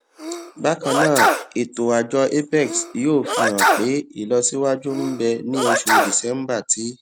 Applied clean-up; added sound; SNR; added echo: none; Sneeze; 2 dB; none.